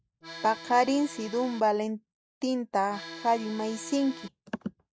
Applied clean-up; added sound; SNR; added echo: none; Accordion; 14 dB; none.